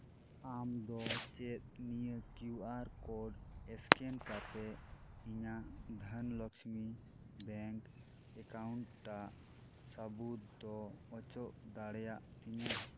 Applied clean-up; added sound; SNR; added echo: none; Fireworks; -1 dB; none.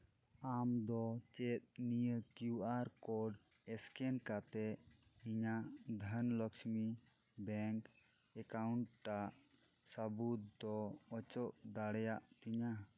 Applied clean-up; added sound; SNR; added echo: none; none; none; none.